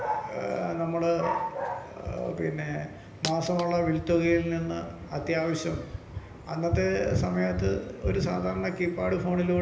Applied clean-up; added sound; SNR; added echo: none; Dog; 7 dB; reverberation time 0.8 s.